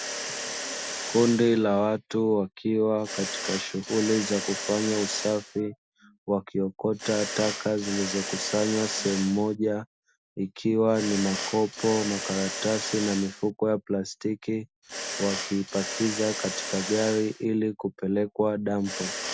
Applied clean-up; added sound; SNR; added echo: none; Mechanisms; 9 dB; none.